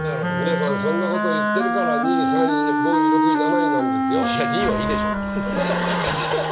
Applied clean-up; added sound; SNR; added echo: none; Wind instrument, woodwind instrument; -4 dB; reverberation time 0.6 s.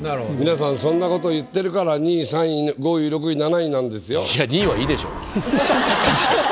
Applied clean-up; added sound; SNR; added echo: none; none; none; none.